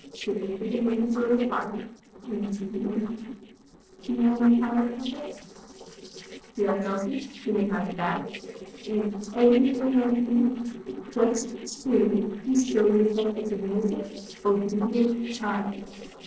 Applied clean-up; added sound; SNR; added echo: neural separator model SepFormer DNS4.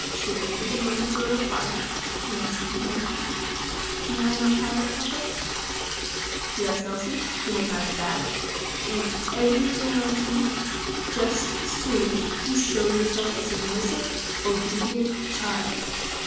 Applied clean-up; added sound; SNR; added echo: none; Liquid; 1 dB; reverberation time 1.0 s.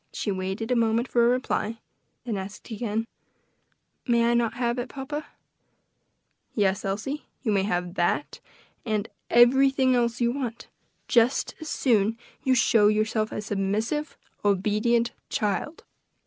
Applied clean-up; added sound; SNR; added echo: none; none; none; none.